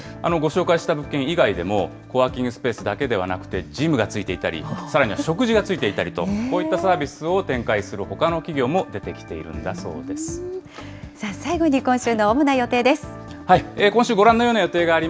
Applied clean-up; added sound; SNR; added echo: none; none; none; none.